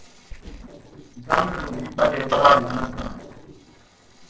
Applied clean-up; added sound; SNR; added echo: neural separator model SepFormer DNS4.